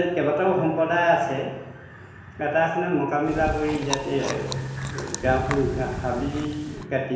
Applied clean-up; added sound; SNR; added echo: none; Chewing, mastication; 9 dB; reverberation time 1.1 s.